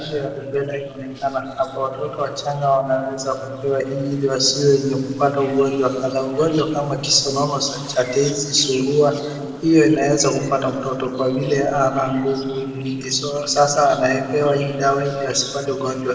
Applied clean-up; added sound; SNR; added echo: neural separator model SepFormer DNS4.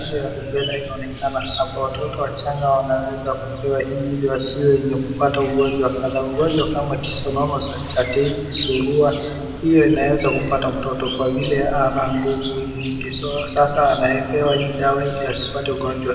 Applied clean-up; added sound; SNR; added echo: none; Chirp, tweet; 11 dB; reverberation time 2.2 s.